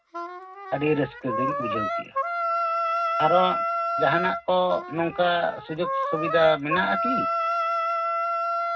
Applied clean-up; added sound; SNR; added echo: none; Wind instrument, woodwind instrument; 0 dB; reverberation time 0.4 s.